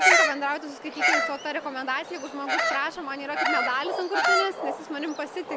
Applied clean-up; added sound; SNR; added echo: none; Bird vocalization, bird call, bird song; -4 dB; none.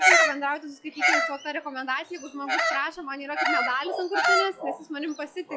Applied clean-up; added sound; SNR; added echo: classical method log-MMSE.